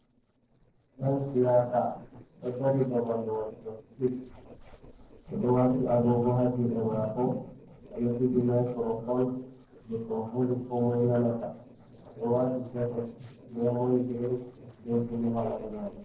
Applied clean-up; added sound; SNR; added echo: neural separator model SepFormer DNS4.